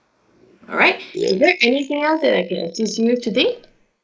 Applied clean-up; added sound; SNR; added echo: neural mask model Resemble Enhance denoiser.